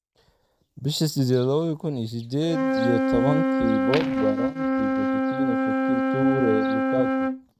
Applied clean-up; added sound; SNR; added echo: neural mask model RNNoise.